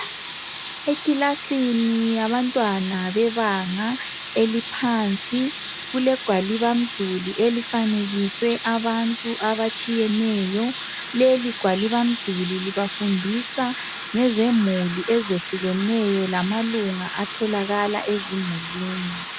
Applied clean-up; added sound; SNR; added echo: none; Sink (filling or washing) / Water tap, faucet; 10 dB; none.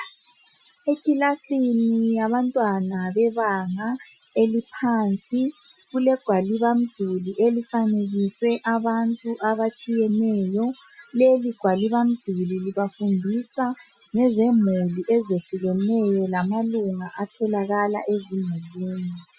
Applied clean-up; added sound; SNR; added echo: classical method Wiener filter.